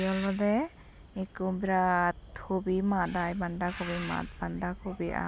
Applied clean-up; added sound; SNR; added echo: none; Bird; 15 dB; none.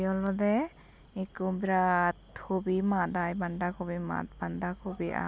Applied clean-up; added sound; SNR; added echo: none; none; none; none.